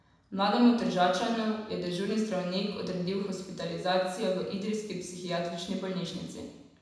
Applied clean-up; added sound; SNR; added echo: none; none; none; reverberation time 1.0 s.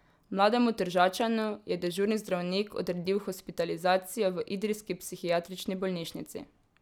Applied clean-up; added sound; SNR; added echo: none; none; none; none.